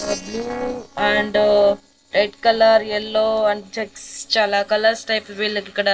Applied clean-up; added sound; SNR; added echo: neural separator model SepFormer DNS4.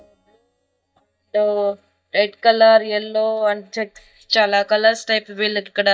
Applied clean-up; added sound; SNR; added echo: neural mask model DeepFilterNet 3.